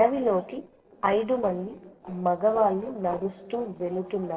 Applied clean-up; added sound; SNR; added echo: neural separator model SepFormer DNS4.